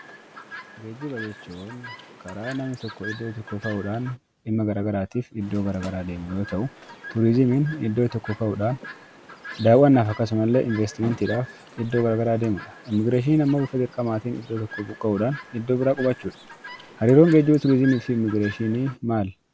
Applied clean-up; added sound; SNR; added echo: none; Chirp, tweet; 18 dB; none.